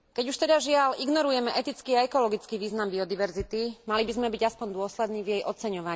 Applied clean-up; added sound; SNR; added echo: none; none; none; none.